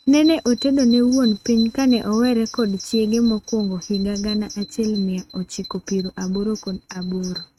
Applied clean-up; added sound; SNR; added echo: neural mask model RNNoise.